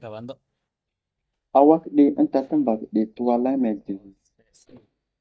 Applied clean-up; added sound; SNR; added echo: neural mask model DeepFilterNet 3.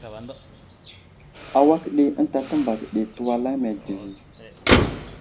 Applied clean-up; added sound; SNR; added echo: none; Motor vehicle (road); 3 dB; reverberation time 0.4 s.